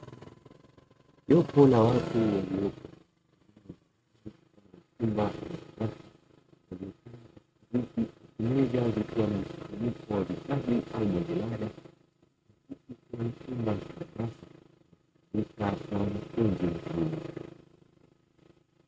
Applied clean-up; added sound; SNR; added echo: neural mask model RNNoise.